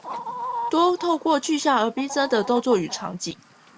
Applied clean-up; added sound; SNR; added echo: none; Chicken, rooster; 12 dB; none.